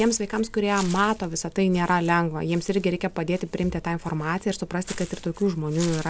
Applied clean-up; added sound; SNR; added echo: none; Walk, footsteps / Bird; 17 dB; none.